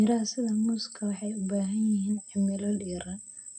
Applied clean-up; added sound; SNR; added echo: none; none; none; reverberation time 0.2 s.